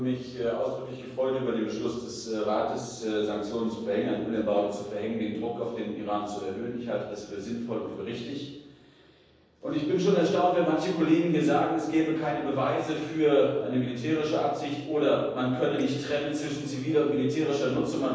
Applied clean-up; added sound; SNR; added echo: neural separator model SepFormer DNS4.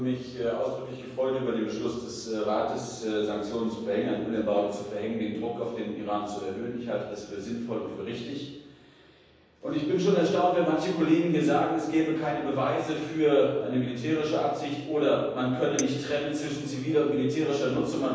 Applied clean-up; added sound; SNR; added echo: none; Chink, clink; 16 dB; reverberation time 1.1 s.